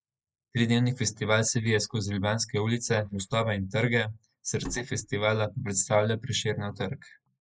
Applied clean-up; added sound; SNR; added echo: neural mask model Resemble Enhance denoiser.